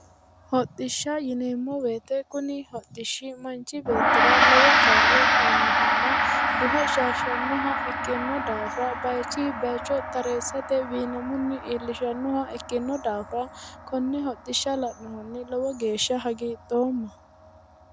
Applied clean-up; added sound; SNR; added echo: none; Gong; -3 dB; none.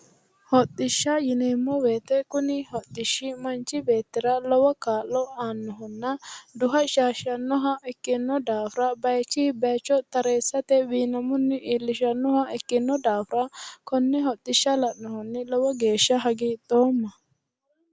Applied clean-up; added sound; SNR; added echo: none; none; none; none.